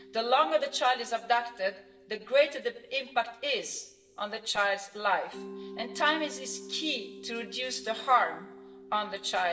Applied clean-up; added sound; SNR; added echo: none; Mallet percussion; 18 dB; reverberation time 0.8 s.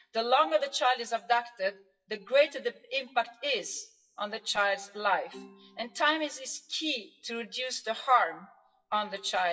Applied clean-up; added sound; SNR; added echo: classical method WPE with log-MMSE.